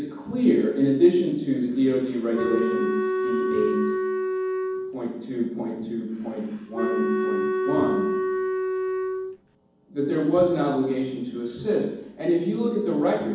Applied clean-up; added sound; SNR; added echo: none; Wind instrument, woodwind instrument; 1 dB; reverberation time 1.2 s.